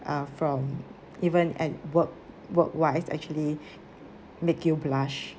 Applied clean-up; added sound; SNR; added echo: none; none; none; none.